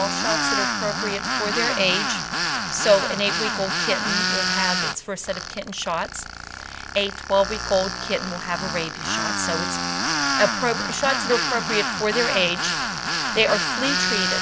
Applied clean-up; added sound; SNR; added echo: none; Tools; 0 dB; none.